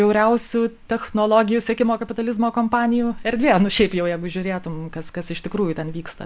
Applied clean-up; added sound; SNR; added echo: none; none; none; none.